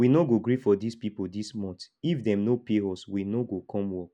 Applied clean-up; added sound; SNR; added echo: none; none; none; none.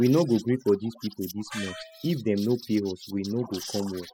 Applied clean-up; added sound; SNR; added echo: classical method spectral subtraction.